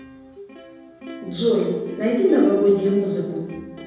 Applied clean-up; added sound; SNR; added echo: none; Plucked string instrument; 13 dB; reverberation time 1.1 s.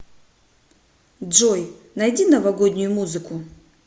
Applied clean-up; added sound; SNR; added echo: none; none; none; none.